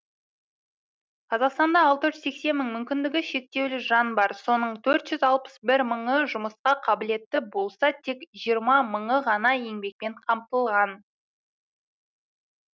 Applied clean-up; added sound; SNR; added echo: none; none; none; none.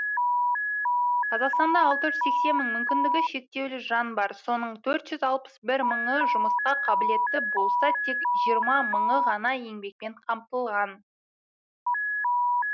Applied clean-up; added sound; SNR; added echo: none; Alarm; -3 dB; none.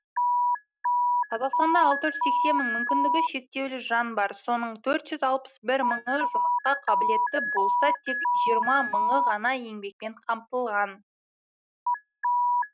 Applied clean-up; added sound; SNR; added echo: neural mask model RNNoise.